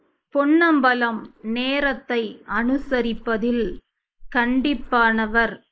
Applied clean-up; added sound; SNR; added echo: neural mask model Resemble Enhance denoiser.